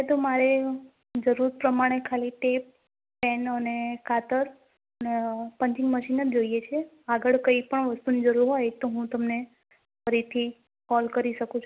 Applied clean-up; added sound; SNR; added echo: none; none; none; none.